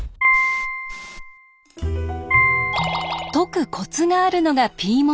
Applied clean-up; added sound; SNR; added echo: none; Piano; 1 dB; none.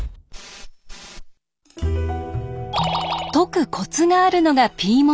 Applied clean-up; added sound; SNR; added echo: none; none; none; none.